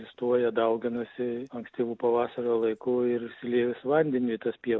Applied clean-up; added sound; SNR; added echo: none; none; none; none.